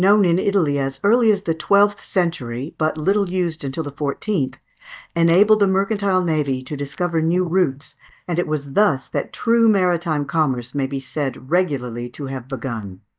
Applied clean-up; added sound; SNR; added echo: neural mask model DeepFilterNet 3.